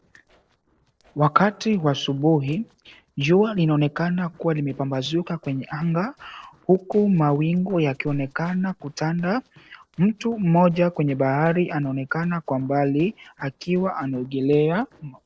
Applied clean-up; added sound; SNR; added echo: neural separator model SepFormer DNS4.